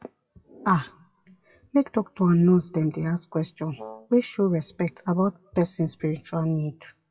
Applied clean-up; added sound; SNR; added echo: classical method WPE with log-MMSE.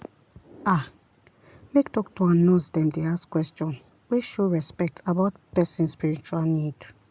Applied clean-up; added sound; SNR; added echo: none; none; none; none.